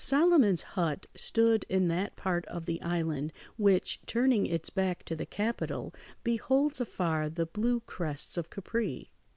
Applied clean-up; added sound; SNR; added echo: none; none; none; none.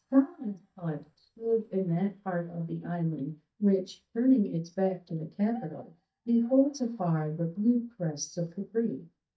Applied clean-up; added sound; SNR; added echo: neural mask model DeepFilterNet 3.